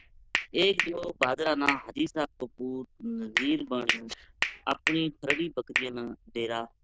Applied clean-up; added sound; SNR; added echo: neural diffusion model UNIVERSE++.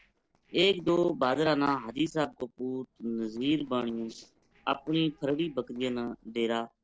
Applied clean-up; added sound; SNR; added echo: neural separator model SepFormer DNS4.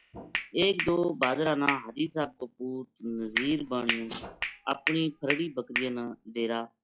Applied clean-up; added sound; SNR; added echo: classical method log-MMSE.